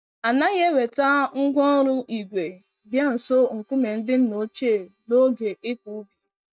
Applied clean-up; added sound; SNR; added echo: neural mask model DeepFilterNet 3.